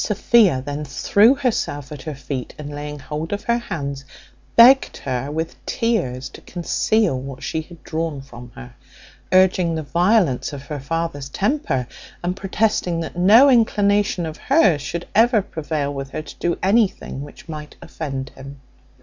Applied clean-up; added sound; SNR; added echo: none; none; none; none.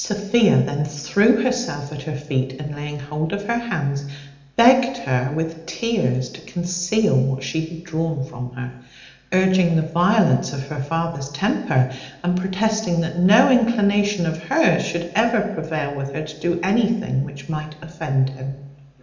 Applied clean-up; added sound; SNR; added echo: none; none; none; reverberation time 0.9 s.